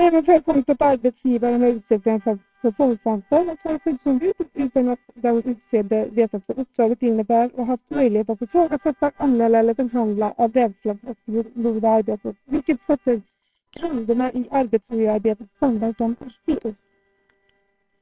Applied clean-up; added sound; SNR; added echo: neural separator model SepFormer WHAMR!.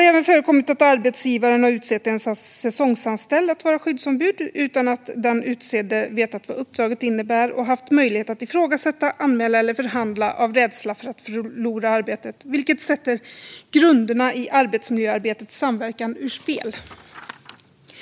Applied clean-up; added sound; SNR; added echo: none; none; none; none.